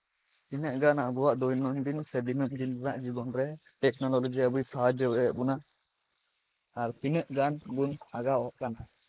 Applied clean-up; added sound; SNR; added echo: neural mask model Resemble Enhance denoiser.